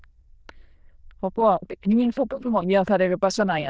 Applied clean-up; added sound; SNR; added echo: neural diffusion model UNIVERSE++.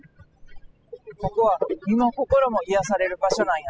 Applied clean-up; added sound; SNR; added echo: classical method spectral subtraction.